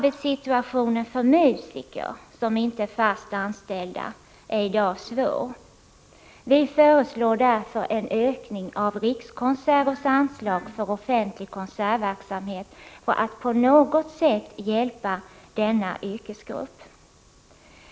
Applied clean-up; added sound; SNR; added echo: none; Glass; 19 dB; none.